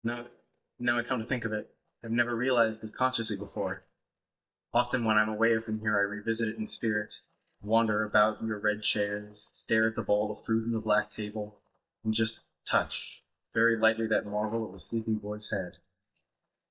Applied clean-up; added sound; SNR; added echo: neural mask model DeepFilterNet 3.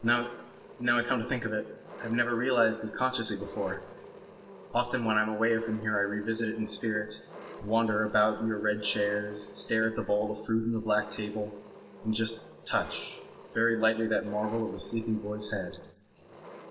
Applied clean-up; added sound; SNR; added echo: none; Engine; 17 dB; reverberation time 0.8 s.